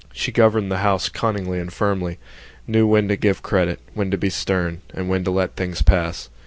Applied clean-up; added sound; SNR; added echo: none; none; none; none.